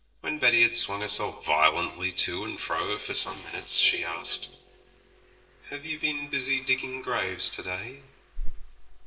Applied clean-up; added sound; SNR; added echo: neural separator model SepFormer DNS4.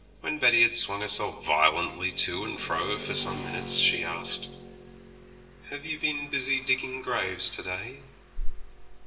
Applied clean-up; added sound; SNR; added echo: none; Motorcycle / Traffic noise, roadway noise; 15 dB; reverberation time 0.8 s.